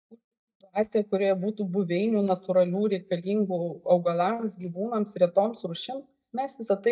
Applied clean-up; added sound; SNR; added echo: neural mask model DeepFilterNet 3.